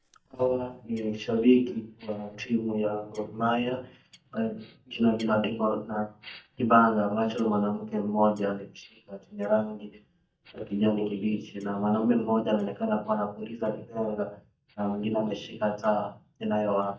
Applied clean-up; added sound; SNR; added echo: neural mask model DeepFilterNet 3.